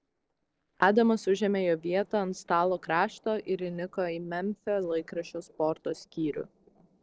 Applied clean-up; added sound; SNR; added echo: neural separator model SepFormer DNS4.